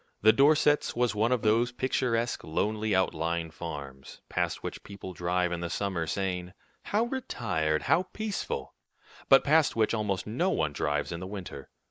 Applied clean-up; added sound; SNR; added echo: neural mask model Resemble Enhance denoiser.